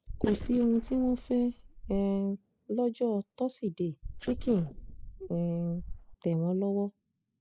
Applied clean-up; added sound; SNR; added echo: neural mask model Resemble Enhance denoiser.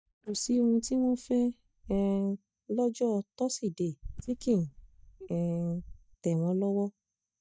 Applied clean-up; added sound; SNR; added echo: neural mask model DeepFilterNet 3.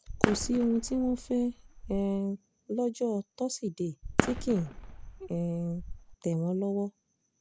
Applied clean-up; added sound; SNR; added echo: none; Fireworks; 4 dB; none.